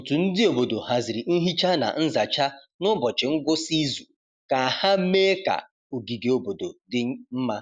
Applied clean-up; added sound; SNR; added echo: none; none; none; none.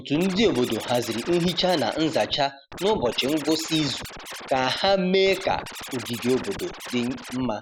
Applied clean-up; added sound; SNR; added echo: none; Scratching (performance technique); 13 dB; none.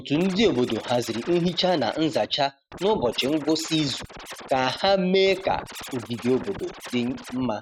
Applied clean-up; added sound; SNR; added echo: neural mask model RNNoise.